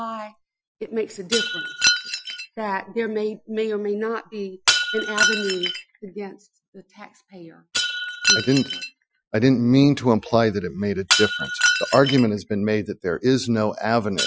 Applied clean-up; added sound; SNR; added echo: classical method Wiener filter.